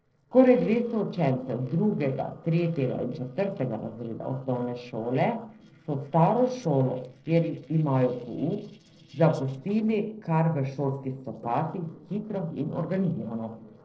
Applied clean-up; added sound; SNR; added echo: neural separator model SepFormer DNS4.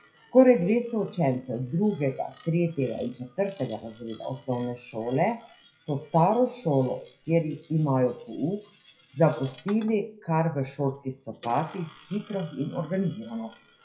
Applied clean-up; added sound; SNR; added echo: classical method WPE with log-MMSE.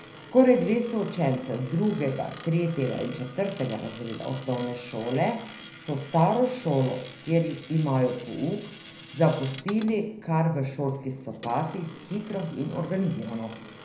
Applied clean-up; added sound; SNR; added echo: none; Coin (dropping); 18 dB; reverberation time 0.5 s.